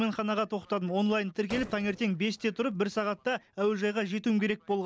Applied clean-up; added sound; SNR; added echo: none; Gunshot, gunfire; 19 dB; none.